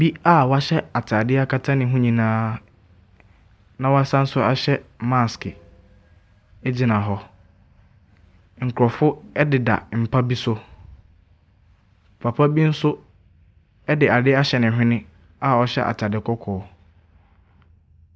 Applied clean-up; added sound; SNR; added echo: none; none; none; none.